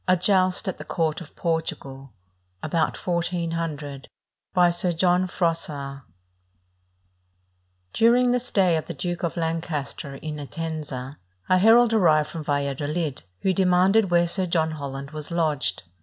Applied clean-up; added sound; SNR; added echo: none; none; none; none.